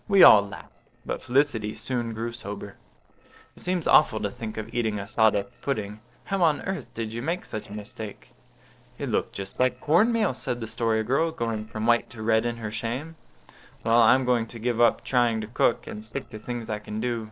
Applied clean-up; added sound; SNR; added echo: neural separator model SepFormer DNS4.